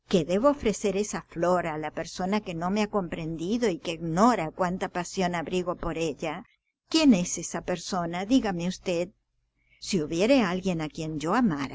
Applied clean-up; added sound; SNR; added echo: none; none; none; none.